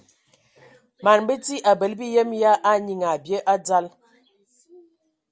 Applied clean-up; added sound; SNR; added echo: none; none; none; none.